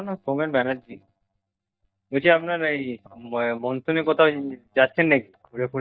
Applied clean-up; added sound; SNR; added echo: neural mask model DeepFilterNet 3.